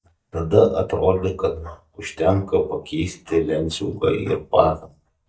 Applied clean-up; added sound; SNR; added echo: neural mask model DeepFilterNet 3.